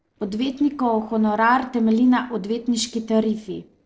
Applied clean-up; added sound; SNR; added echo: neural separator model SepFormer DNS4.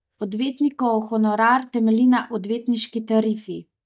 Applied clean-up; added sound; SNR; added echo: neural mask model DeepFilterNet 3.